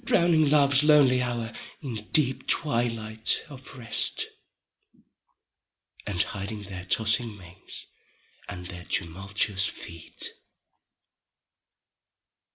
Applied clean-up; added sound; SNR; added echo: none; none; none; none.